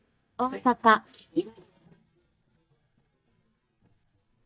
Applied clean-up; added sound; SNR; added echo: neural mask model DeepFilterNet 3.